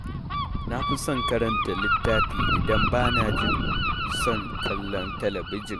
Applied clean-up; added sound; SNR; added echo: none; Gull, seagull; -3 dB; none.